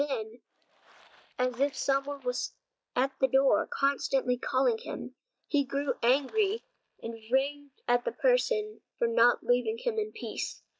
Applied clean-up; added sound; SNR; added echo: neural mask model DeepFilterNet 3.